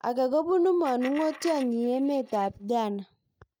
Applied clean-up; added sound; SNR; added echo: neural mask model DeepFilterNet 3.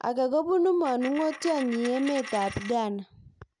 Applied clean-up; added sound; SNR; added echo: none; Coin (dropping); 14 dB; none.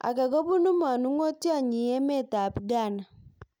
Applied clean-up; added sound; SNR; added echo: none; none; none; none.